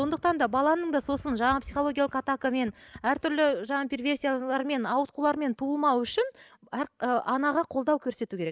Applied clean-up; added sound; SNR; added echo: none; none; none; none.